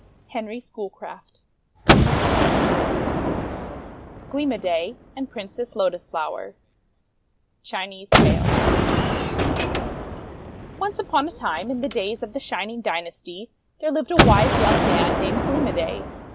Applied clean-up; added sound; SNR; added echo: none; Gunshot, gunfire; -4 dB; none.